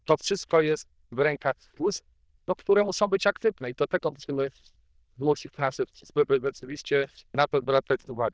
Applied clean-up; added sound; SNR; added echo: neural diffusion model UNIVERSE++.